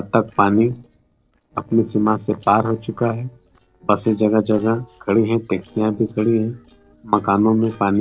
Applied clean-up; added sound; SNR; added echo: neural separator model SepFormer DNS4.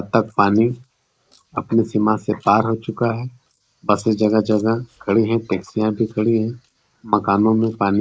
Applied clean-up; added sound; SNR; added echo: neural mask model Resemble Enhance denoiser.